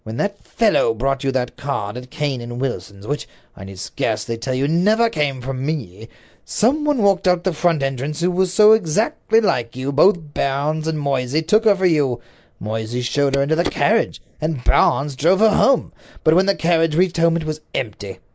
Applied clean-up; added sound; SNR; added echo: neural mask model Resemble Enhance denoiser.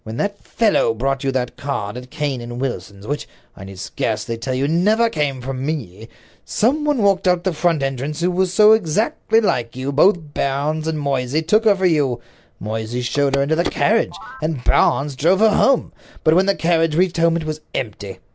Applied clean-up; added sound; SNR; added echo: none; Telephone; 14 dB; none.